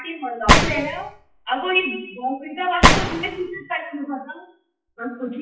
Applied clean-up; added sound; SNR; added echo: classical method WPE with log-MMSE.